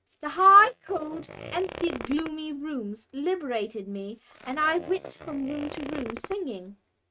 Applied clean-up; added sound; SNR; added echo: neural mask model RNNoise.